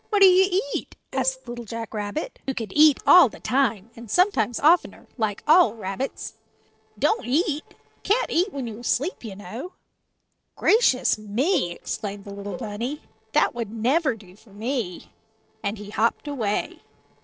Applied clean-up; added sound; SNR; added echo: neural separator model SepFormer DNS4.